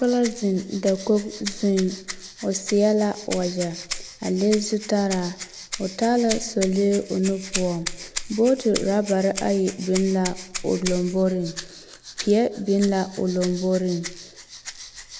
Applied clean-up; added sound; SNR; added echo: none; Rattle (instrument); 12 dB; none.